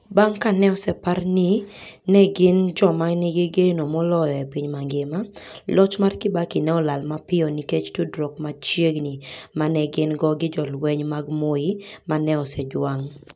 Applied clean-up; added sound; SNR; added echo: none; none; none; none.